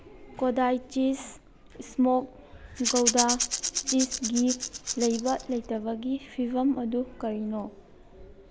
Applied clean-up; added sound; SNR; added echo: none; Rattle / Rattle (instrument); 2 dB; none.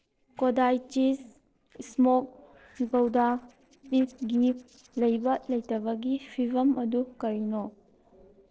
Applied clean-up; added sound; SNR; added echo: neural separator model SepFormer DNS4.